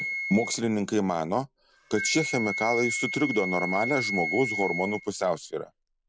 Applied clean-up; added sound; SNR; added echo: none; Wind instrument, woodwind instrument; 6 dB; none.